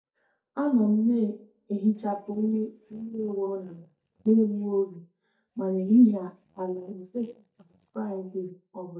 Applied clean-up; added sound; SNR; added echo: neural mask model DeepFilterNet 3.